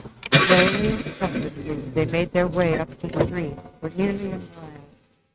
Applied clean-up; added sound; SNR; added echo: neural mask model RNNoise.